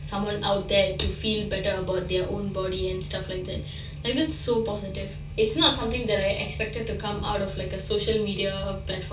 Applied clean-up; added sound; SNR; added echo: none; none; none; reverberation time 0.2 s.